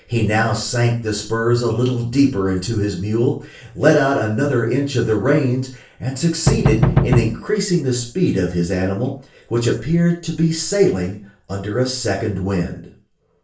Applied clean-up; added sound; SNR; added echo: none; Knock; -1 dB; reverberation time 0.3 s.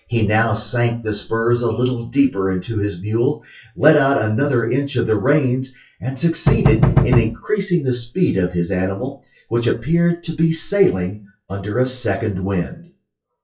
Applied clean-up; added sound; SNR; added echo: classical method WPE with log-MMSE.